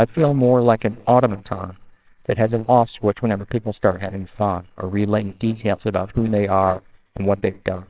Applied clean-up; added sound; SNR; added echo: neural separator model SepFormer WHAMR!.